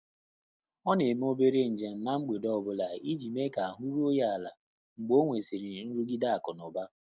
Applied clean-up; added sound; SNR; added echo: none; none; none; none.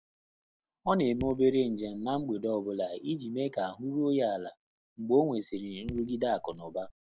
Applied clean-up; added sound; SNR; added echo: none; Raindrop / Drip; 16 dB; none.